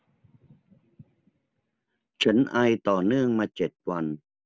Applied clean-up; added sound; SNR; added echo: none; none; none; none.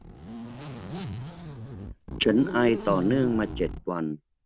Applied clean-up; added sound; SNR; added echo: none; Zipper (clothing); 8 dB; none.